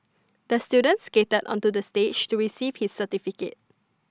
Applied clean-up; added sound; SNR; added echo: none; none; none; none.